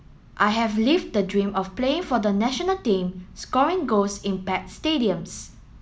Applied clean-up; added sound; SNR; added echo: none; none; none; none.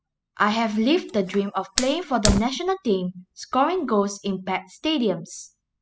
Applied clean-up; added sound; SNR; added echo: classical method spectral subtraction.